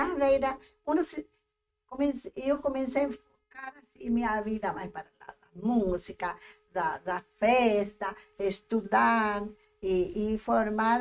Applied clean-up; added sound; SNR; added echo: neural mask model RNNoise.